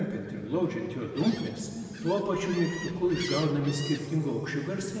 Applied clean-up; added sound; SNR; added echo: none; Gull, seagull; 14 dB; reverberation time 2.4 s.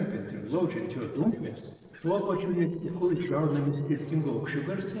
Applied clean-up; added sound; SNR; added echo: neural separator model SepFormer DNS4.